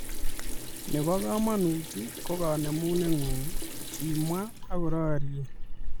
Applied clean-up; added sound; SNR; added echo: none; Sink (filling or washing) / Water tap, faucet; -1 dB; none.